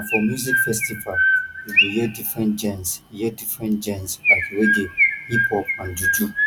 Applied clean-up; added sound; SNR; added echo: none; Chirp, tweet; -2 dB; none.